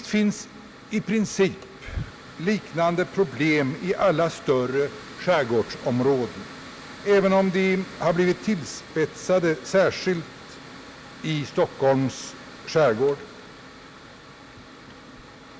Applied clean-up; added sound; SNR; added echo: none; Mechanical fan; 18 dB; none.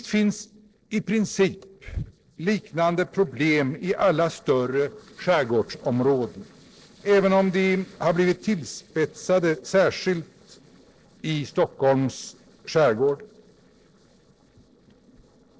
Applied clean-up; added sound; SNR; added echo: neural separator model SepFormer DNS4.